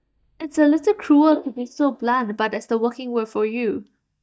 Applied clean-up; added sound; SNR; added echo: neural mask model DeepFilterNet 3.